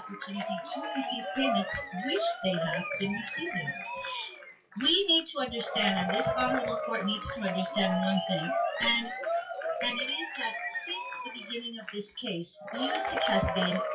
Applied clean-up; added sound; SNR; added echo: classical method WPE with log-MMSE.